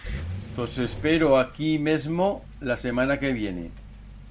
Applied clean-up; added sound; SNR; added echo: none; Accelerating, revving, vroom; 12 dB; none.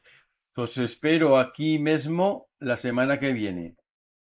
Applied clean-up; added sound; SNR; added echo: neural mask model Resemble Enhance denoiser.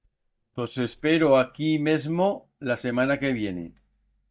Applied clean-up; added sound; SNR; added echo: neural mask model DeepFilterNet 3.